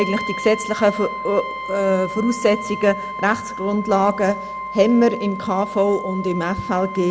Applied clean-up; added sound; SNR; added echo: none; Brass instrument; 10 dB; none.